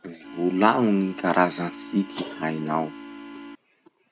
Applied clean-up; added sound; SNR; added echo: none; Organ; 14 dB; none.